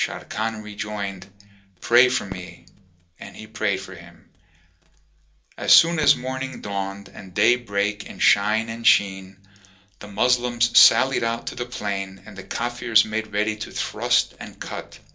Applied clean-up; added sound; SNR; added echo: none; Fireworks; 19 dB; reverberation time 0.2 s.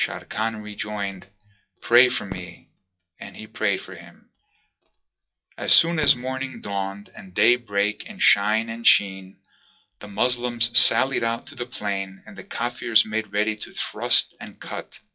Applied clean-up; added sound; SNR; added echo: classical method WPE with log-MMSE.